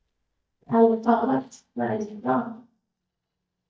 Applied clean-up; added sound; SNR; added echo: neural mask model DeepFilterNet 3.